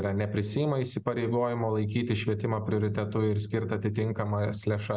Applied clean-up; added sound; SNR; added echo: none; none; none; none.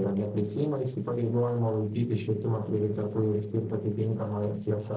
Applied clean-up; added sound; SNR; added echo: neural separator model SepFormer DNS4.